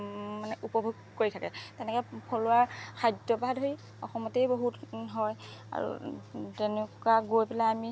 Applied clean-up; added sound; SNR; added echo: none; Tools; 20 dB; none.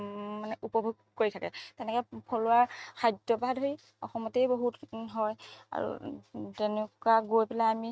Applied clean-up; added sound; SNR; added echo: neural mask model RNNoise.